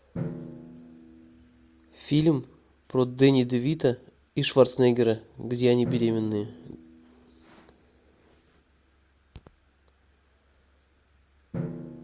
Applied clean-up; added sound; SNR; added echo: none; Drum; 15 dB; none.